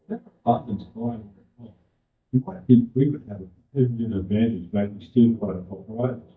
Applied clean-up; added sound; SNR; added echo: neural mask model DeepFilterNet 3.